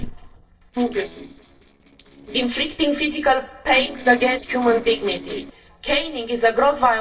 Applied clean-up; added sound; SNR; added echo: neural separator model SepFormer DNS4.